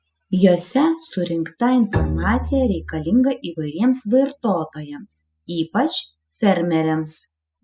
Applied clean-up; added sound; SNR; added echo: classical method spectral subtraction.